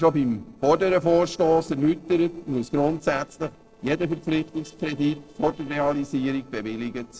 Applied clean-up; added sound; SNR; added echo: neural separator model SepFormer DNS4.